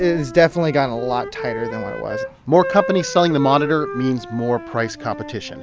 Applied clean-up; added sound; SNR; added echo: none; Wind instrument, woodwind instrument; 10 dB; none.